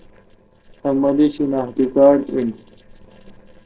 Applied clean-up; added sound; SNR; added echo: neural separator model SepFormer DNS4.